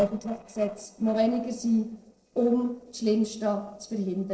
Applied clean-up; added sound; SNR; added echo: neural separator model SepFormer DNS4.